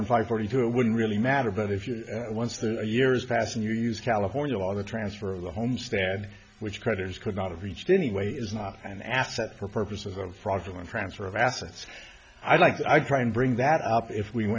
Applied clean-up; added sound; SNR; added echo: none; none; none; none.